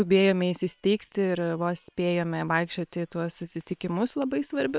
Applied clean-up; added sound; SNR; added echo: neural separator model SepFormer WHAM!.